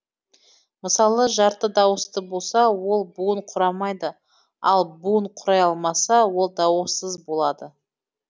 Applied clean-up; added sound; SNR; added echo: none; none; none; none.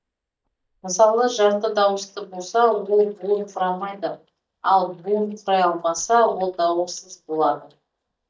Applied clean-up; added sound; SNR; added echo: neural mask model DeepFilterNet 3.